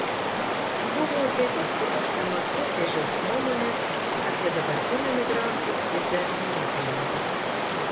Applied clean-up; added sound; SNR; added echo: none; Stream; -3 dB; reverberation time 0.9 s.